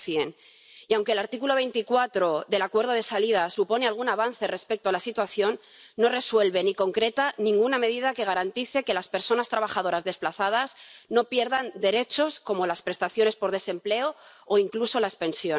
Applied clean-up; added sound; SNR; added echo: none; none; none; none.